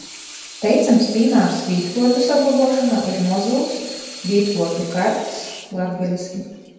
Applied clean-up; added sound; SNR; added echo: none; Sink (filling or washing) / Water tap, faucet; 15 dB; reverberation time 1.1 s.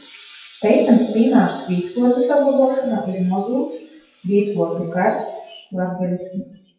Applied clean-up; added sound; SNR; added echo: classical method WPE with log-MMSE.